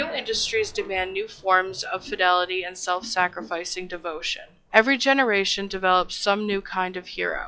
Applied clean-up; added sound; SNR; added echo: classical method log-MMSE.